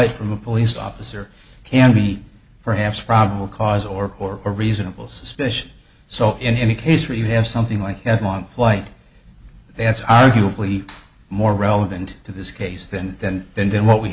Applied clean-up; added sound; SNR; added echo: none; Hi-hat; 20 dB; none.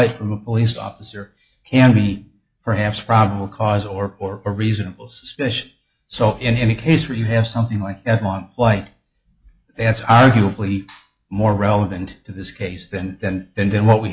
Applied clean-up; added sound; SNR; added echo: classical method log-MMSE.